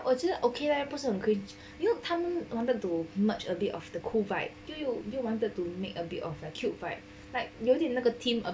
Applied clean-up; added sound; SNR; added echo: none; none; none; none.